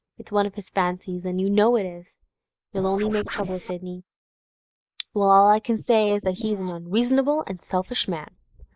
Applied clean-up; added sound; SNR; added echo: neural mask model Resemble Enhance denoiser.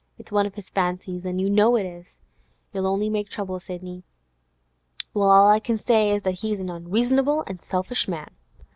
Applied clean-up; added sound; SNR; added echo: none; none; none; none.